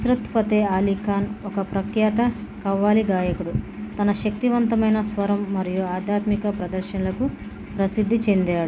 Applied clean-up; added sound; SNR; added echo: none; none; none; none.